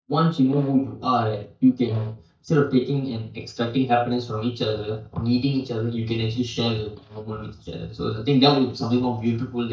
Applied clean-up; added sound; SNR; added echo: neural mask model DeepFilterNet 3.